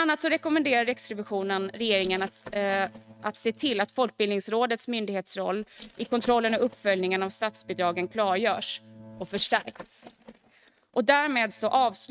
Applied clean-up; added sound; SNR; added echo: neural mask model RNNoise.